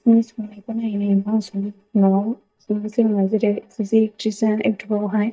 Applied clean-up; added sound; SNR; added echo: neural mask model DeepFilterNet 3.